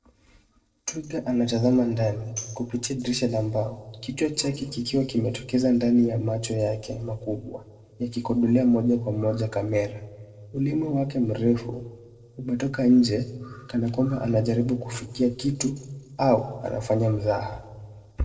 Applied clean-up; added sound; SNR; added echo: neural separator model SepFormer DNS4.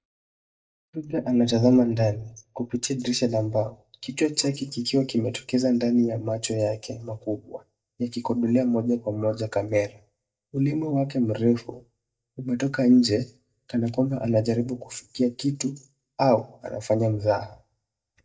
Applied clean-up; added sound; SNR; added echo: neural mask model DeepFilterNet 3.